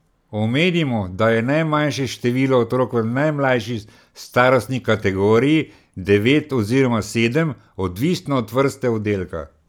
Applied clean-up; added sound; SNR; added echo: none; none; none; none.